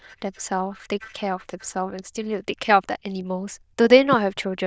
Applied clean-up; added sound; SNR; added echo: neural diffusion model UNIVERSE++.